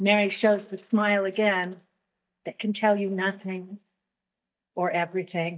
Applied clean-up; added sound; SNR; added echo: neural mask model DeepFilterNet 3.